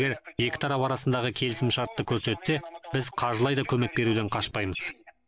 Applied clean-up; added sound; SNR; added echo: none; none; none; none.